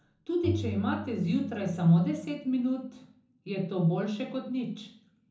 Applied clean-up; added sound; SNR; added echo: none; Bowed string instrument; 11 dB; reverberation time 0.6 s.